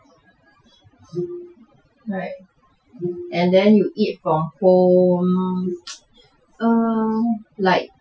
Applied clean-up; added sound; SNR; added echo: classical method Wiener filter.